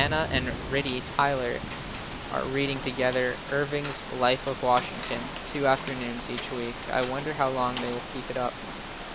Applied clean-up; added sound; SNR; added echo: none; Rain; 7 dB; none.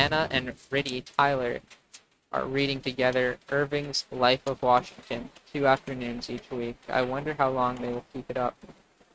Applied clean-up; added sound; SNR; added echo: neural mask model RNNoise.